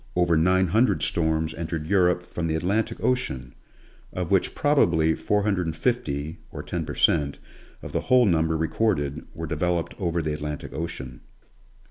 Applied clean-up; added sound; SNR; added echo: none; none; none; none.